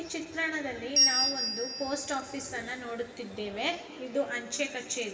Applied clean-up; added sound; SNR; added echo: none; Bell; -3 dB; reverberation time 2.3 s.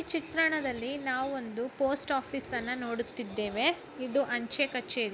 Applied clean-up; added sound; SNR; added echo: none; none; none; none.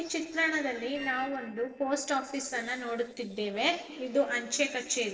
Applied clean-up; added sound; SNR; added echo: neural separator model SepFormer DNS4.